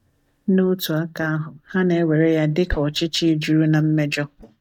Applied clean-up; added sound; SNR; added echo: neural mask model DeepFilterNet 3.